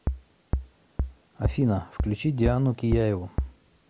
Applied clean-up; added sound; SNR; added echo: none; Bass drum; 4 dB; none.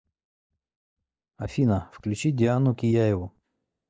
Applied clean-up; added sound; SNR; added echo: neural mask model DeepFilterNet 3.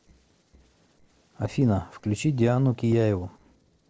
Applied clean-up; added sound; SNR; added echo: neural separator model SepFormer DNS4.